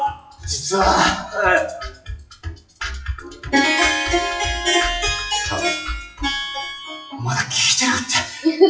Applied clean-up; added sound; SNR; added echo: classical method WPE with log-MMSE.